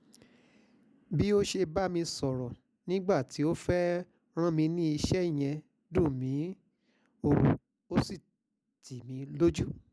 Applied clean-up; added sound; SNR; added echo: none; none; none; none.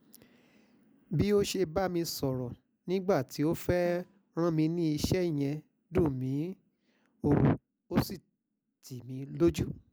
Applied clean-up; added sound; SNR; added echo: none; Snare drum; 18 dB; none.